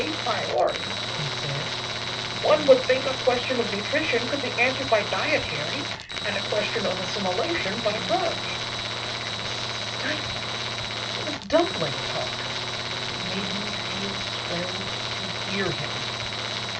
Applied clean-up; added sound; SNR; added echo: none; Tools; 2 dB; reverberation time 0.2 s.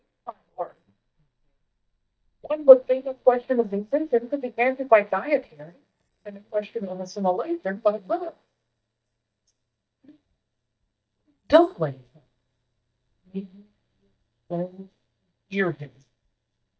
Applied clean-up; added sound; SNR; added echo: neural mask model DeepFilterNet 3.